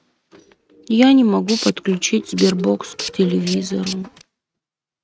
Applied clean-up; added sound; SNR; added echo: neural mask model RNNoise.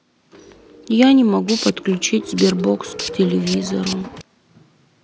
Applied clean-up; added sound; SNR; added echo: none; Tools; 11 dB; none.